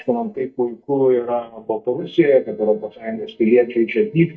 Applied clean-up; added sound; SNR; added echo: neural mask model DeepFilterNet 3.